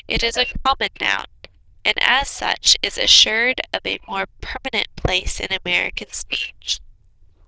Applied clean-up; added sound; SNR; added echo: neural diffusion model UNIVERSE++.